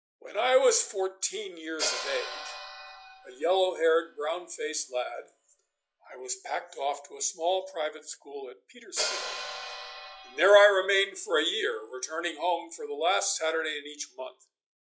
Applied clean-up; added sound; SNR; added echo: classical method log-MMSE.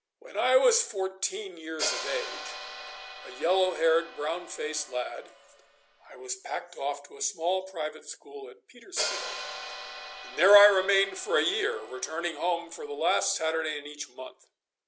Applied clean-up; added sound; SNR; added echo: none; Hi-hat; 13 dB; none.